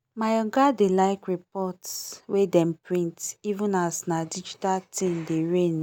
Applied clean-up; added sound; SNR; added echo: none; none; none; none.